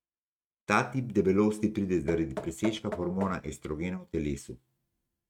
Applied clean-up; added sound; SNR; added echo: neural mask model RNNoise.